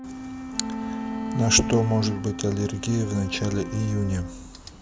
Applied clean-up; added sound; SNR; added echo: none; Bowed string instrument + Wind instrument, woodwind instrument; 7 dB; none.